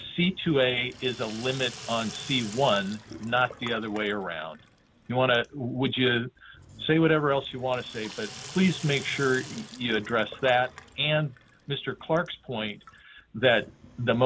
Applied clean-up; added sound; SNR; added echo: none; Sink (filling or washing); 18 dB; none.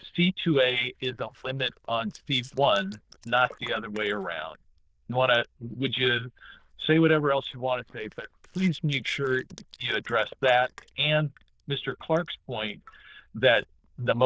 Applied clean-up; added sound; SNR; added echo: neural diffusion model UNIVERSE++.